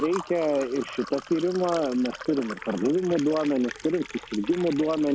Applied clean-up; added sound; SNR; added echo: none; Liquid; 15 dB; none.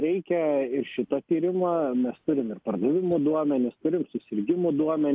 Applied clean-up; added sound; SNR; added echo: none; none; none; none.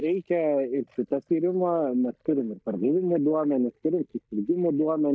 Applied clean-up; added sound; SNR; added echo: neural mask model DeepFilterNet 3.